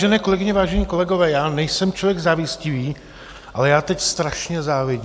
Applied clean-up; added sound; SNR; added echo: none; none; none; none.